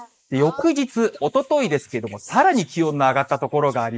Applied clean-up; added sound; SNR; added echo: neural mask model Resemble Enhance denoiser.